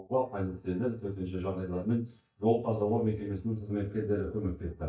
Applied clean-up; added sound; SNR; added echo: neural mask model DeepFilterNet 3.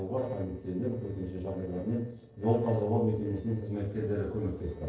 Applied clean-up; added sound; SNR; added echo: neural separator model SepFormer DNS4.